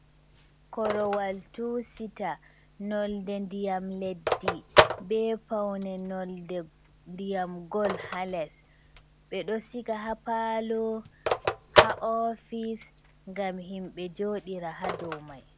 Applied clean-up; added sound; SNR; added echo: none; Telephone; 0 dB; none.